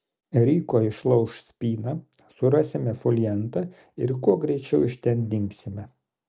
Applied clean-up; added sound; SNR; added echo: none; none; none; none.